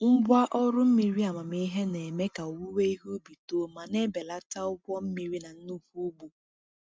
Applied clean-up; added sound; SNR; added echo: none; none; none; none.